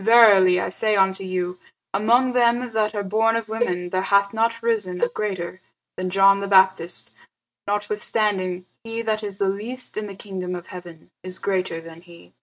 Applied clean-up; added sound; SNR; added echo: neural mask model RNNoise.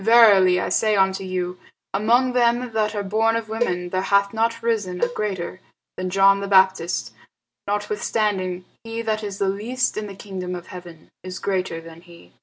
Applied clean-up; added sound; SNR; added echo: none; Cowbell; 9 dB; none.